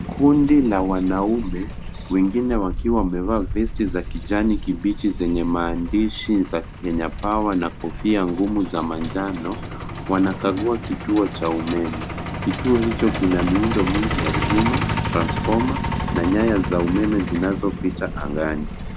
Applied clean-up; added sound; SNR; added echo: none; Truck; 5 dB; none.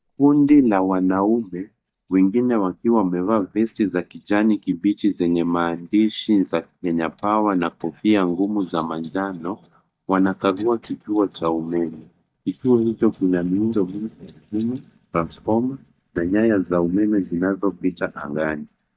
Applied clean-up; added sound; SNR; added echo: neural mask model DeepFilterNet 3.